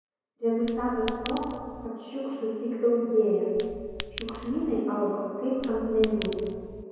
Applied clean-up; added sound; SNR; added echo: none; Chink, clink; 7 dB; reverberation time 2.2 s.